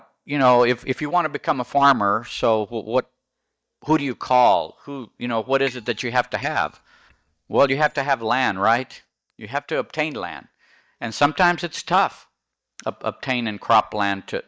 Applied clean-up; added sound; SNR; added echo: neural mask model DeepFilterNet 3.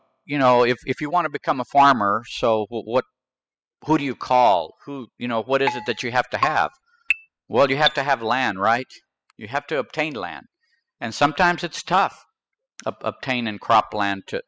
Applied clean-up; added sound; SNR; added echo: classical method spectral subtraction.